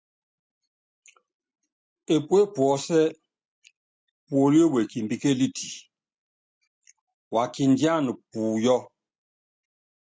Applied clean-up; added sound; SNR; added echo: none; none; none; none.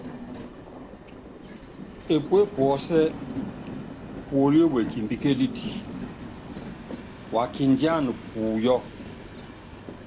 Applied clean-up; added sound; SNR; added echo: none; Train; 11 dB; none.